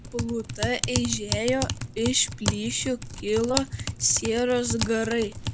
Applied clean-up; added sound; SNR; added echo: none; Typing; 5 dB; none.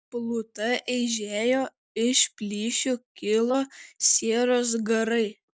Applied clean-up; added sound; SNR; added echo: none; none; none; none.